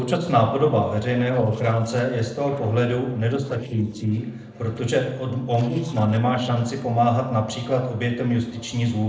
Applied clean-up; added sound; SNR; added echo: neural separator model SepFormer DNS4.